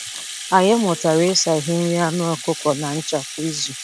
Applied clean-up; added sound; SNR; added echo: none; Rattle (instrument); 11 dB; none.